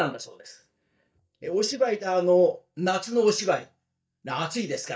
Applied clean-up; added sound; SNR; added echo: neural mask model DeepFilterNet 3.